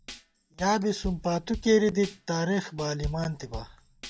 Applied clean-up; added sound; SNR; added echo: none; Tambourine / Drum / Drum kit; 13 dB; none.